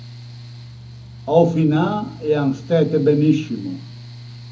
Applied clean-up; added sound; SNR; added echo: none; Mechanical fan; 16 dB; reverberation time 0.3 s.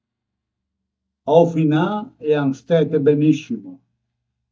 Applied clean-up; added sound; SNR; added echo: neural mask model DeepFilterNet 3.